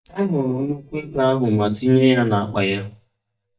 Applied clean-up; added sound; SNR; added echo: neural mask model DeepFilterNet 3.